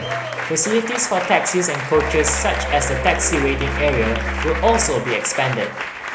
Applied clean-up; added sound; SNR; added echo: none; Applause + Musical instrument; 4 dB; none.